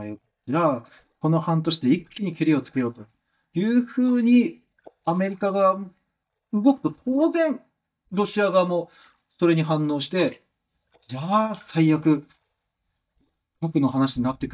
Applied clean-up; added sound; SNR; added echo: neural mask model DeepFilterNet 3.